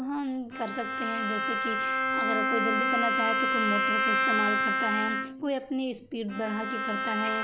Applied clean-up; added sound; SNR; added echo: none; Bowed string instrument; -4 dB; none.